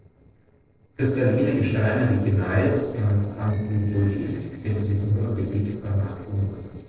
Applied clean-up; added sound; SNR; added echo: neural separator model SepFormer DNS4.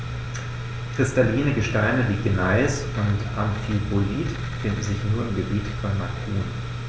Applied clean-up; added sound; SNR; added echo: none; none; none; none.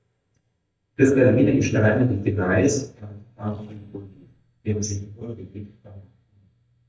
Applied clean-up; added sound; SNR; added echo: neural mask model DeepFilterNet 3.